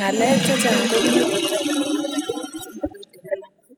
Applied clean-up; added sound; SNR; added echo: classical method spectral subtraction.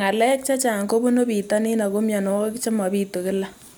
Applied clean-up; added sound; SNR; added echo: none; none; none; none.